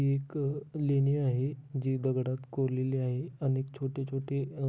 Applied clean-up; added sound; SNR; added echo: none; none; none; none.